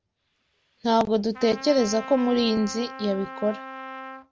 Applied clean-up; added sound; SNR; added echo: none; Trumpet; 14 dB; none.